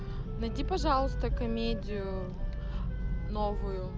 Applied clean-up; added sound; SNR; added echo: none; Wind instrument, woodwind instrument; 18 dB; none.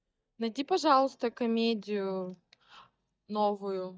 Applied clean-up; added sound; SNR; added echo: neural mask model DeepFilterNet 3.